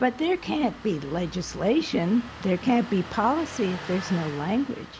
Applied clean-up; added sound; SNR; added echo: none; Engine starting; 15 dB; none.